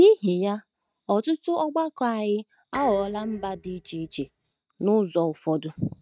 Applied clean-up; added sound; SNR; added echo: neural mask model RNNoise.